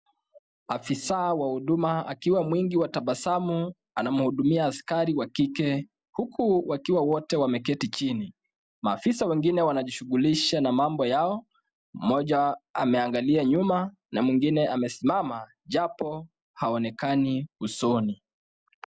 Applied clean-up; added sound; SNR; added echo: none; none; none; none.